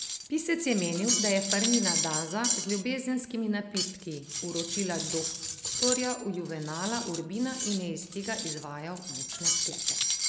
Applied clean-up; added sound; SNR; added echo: none; Cutlery, silverware; 1 dB; none.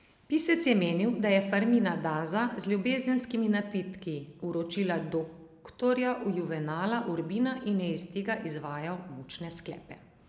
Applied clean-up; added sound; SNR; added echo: none; none; none; none.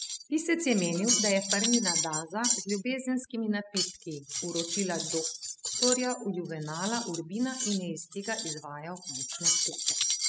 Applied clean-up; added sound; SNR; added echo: classical method spectral subtraction.